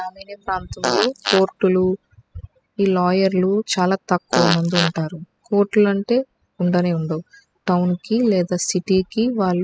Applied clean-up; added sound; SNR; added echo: classical method spectral subtraction.